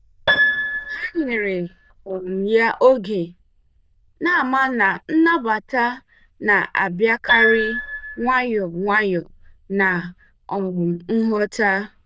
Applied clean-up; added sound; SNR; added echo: neural diffusion model UNIVERSE++.